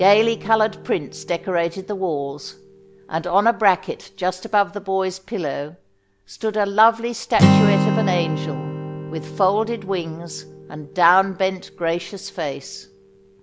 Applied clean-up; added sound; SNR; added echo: none; Acoustic guitar; 5 dB; none.